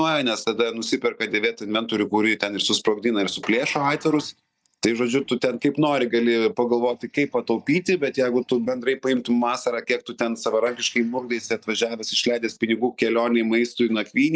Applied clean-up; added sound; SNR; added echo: neural mask model DeepFilterNet 3.